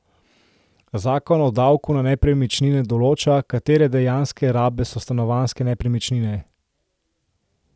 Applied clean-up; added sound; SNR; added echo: none; none; none; none.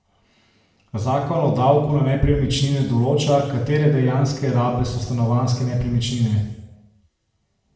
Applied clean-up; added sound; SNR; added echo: none; none; none; reverberation time 1.0 s.